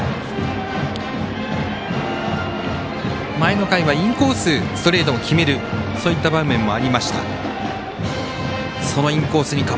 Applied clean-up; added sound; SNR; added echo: none; none; none; none.